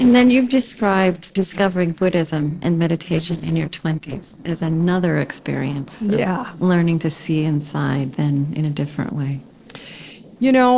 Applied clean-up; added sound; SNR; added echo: neural separator model SepFormer DNS4.